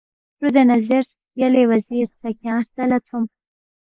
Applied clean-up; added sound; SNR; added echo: neural mask model Resemble Enhance denoiser.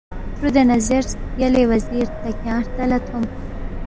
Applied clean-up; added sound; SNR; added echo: none; Subway, metro, underground; 7 dB; none.